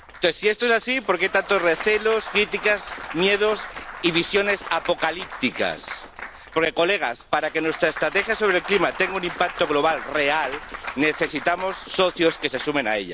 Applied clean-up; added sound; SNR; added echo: none; Applause / Cheering / Clapping; 13 dB; none.